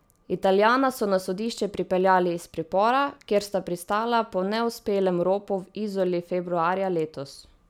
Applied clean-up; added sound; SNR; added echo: none; none; none; none.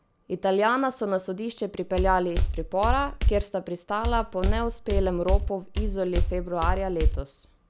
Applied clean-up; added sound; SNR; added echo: none; Walk, footsteps; -2 dB; none.